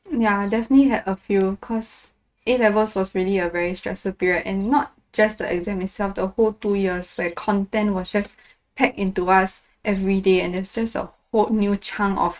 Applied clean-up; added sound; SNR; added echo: neural mask model RNNoise.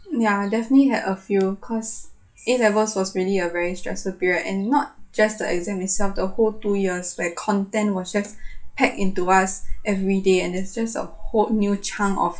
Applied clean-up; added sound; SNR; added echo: classical method log-MMSE.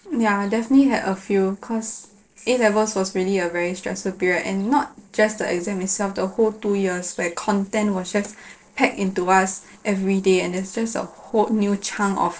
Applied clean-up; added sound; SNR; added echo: neural separator model SepFormer DNS4.